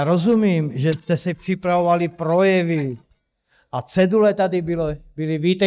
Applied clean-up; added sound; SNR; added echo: neural mask model DeepFilterNet 3.